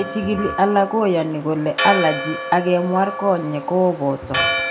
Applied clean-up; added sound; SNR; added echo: none; Church bell; 6 dB; none.